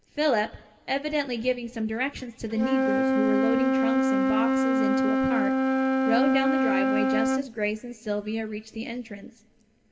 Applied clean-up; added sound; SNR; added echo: none; Wind instrument, woodwind instrument; -4 dB; reverberation time 1.3 s.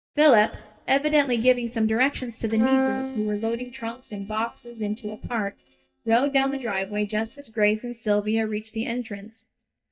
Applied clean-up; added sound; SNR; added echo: neural mask model DeepFilterNet 3.